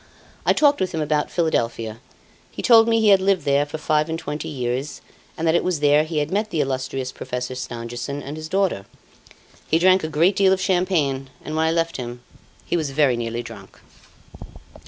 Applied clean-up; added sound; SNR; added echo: none; none; none; none.